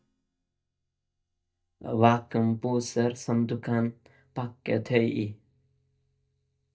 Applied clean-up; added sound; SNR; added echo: neural mask model DeepFilterNet 3.